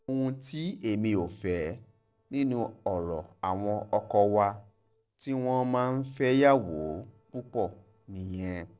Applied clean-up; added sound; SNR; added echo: neural separator model SepFormer DNS4.